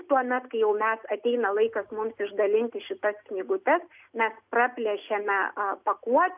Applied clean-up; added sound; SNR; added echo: none; none; none; none.